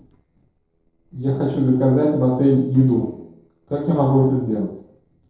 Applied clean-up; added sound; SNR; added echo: neural separator model SepFormer DNS4.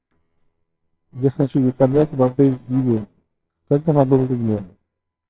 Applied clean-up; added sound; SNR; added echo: neural separator model SepFormer WHAMR!.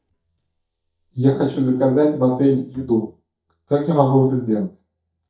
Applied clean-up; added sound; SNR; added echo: neural mask model DeepFilterNet 3.